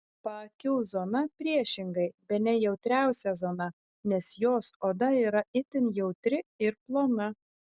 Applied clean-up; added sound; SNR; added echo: none; none; none; none.